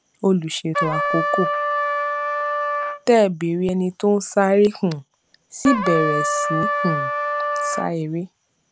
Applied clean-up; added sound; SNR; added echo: none; Trumpet; 1 dB; none.